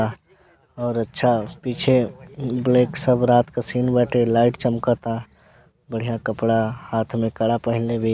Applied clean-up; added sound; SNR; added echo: none; none; none; none.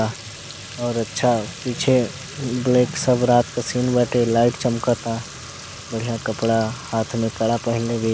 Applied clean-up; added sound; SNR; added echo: none; Fill (with liquid) / Trickle, dribble / Sink (filling or washing); 14 dB; none.